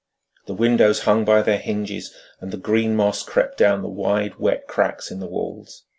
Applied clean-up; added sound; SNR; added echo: none; none; none; none.